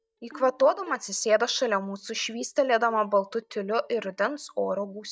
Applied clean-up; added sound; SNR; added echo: neural mask model DeepFilterNet 3.